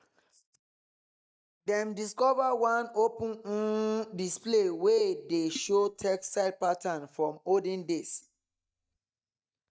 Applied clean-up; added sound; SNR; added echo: neural mask model DeepFilterNet 3.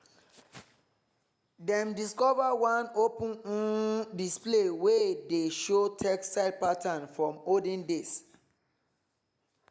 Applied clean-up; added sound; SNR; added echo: none; none; none; none.